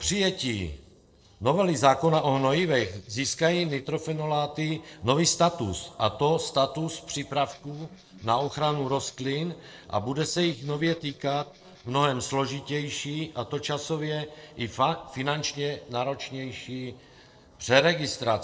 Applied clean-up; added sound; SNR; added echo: neural separator model SepFormer DNS4.